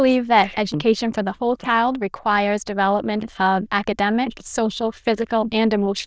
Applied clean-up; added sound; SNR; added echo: neural diffusion model UNIVERSE++.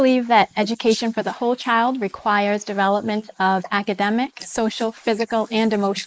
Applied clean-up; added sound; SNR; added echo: neural mask model Resemble Enhance denoiser.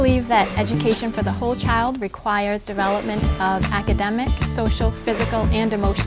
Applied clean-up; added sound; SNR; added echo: none; Cough; 14 dB; none.